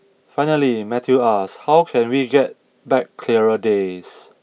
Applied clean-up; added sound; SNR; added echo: none; none; none; none.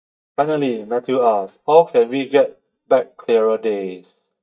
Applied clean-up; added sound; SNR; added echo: neural mask model DeepFilterNet 3.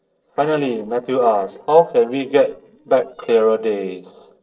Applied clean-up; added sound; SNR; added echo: neural separator model SepFormer DNS4.